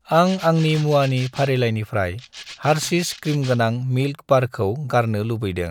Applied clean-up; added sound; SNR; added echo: none; Rattle (instrument); 19 dB; none.